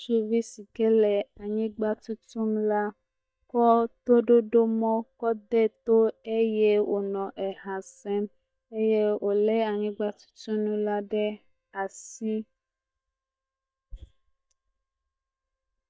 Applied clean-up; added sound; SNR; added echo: neural mask model DeepFilterNet 3.